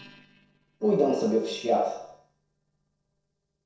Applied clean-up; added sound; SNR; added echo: neural separator model SepFormer DNS4.